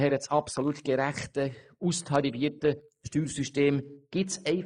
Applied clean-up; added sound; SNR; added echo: neural mask model Resemble Enhance denoiser.